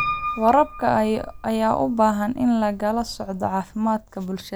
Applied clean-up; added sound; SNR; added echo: none; Piano; 12 dB; none.